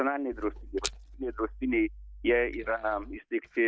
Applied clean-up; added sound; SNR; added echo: neural mask model DeepFilterNet 3.